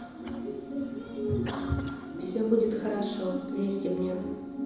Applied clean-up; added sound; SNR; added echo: none; Cough; 18 dB; reverberation time 1.0 s.